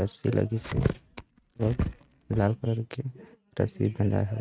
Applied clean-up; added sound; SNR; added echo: neural mask model RNNoise.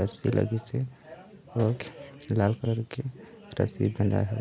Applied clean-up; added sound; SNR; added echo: none; none; none; none.